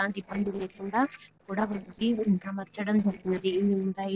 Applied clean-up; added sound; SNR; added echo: neural separator model SepFormer DNS4.